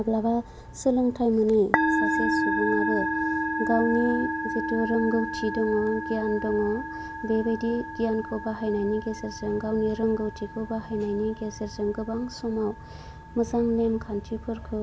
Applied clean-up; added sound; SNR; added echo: none; Musical instrument; 4 dB; none.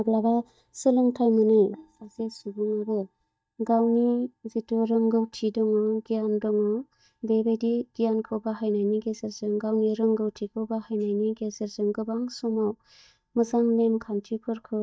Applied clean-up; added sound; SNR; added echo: neural mask model DeepFilterNet 3.